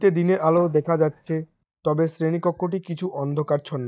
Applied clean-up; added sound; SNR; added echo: neural mask model DeepFilterNet 3.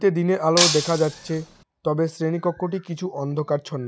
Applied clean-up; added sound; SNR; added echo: none; Shatter; 2 dB; none.